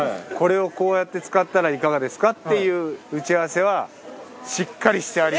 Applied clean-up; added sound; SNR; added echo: none; none; none; none.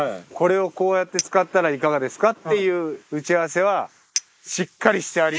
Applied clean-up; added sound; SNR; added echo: neural mask model Resemble Enhance denoiser.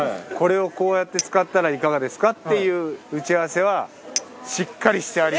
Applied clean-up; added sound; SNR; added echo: none; Chink, clink; 16 dB; none.